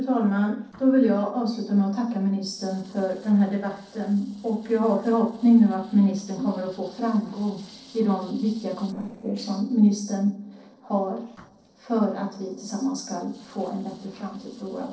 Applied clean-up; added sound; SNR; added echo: neural separator model SepFormer DNS4.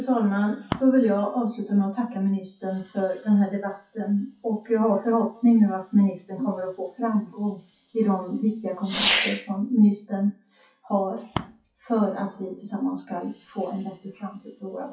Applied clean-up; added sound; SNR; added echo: classical method WPE with log-MMSE.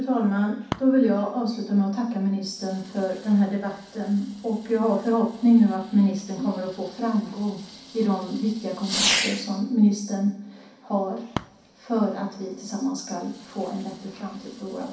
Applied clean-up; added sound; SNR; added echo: none; Fireworks; 12 dB; reverberation time 0.6 s.